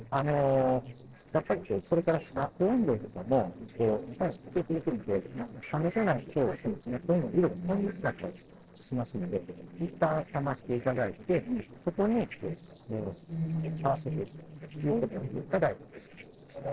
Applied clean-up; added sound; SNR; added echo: neural separator model SepFormer DNS4.